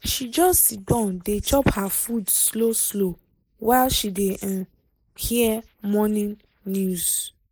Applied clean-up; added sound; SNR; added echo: neural mask model Resemble Enhance denoiser.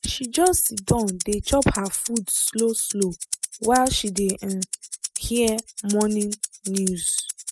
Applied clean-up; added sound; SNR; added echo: classical method spectral subtraction.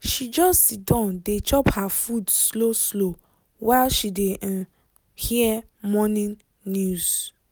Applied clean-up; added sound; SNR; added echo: none; none; none; none.